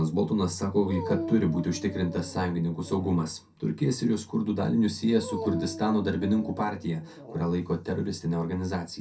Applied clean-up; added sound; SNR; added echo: none; Dog; 12 dB; reverberation time 0.3 s.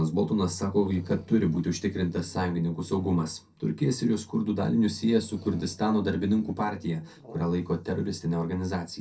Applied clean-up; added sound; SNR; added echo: neural separator model SepFormer DNS4.